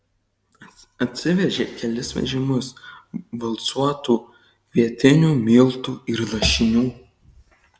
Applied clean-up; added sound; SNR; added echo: none; none; none; none.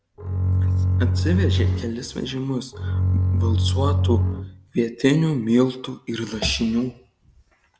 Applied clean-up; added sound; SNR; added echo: none; Bowed string instrument; -4 dB; none.